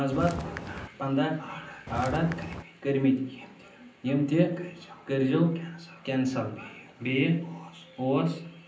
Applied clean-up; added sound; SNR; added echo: none; Walk, footsteps; 8 dB; reverberation time 0.6 s.